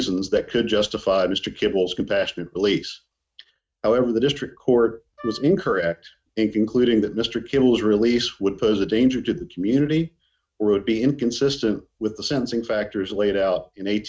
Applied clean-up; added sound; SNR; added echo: neural mask model RNNoise.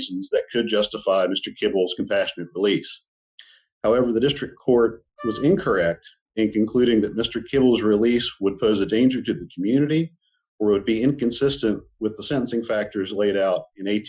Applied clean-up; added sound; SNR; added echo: classical method Wiener filter.